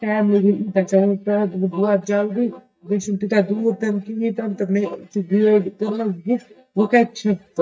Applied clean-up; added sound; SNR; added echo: neural mask model DeepFilterNet 3.